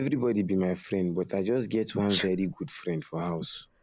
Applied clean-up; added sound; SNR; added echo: neural mask model Resemble Enhance denoiser.